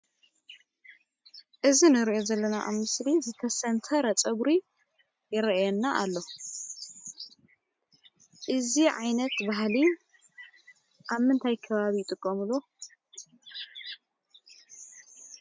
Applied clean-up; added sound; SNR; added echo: none; none; none; none.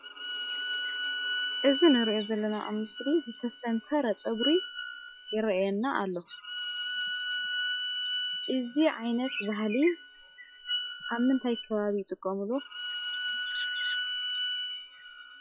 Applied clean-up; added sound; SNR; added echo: classical method log-MMSE.